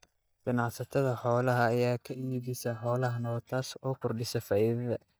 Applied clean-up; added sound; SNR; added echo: neural mask model DeepFilterNet 3.